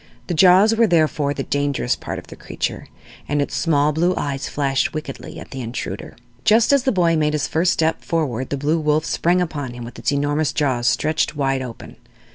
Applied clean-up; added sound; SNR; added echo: none; none; none; none.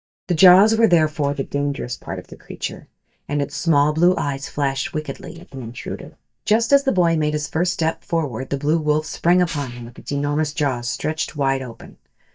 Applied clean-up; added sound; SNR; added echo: neural mask model DeepFilterNet 3.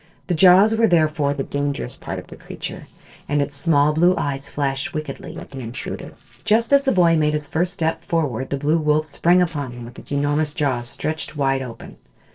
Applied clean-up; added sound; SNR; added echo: neural separator model SepFormer DNS4.